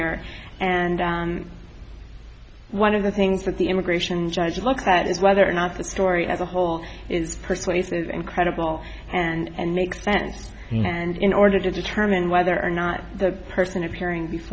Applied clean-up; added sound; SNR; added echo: none; none; none; none.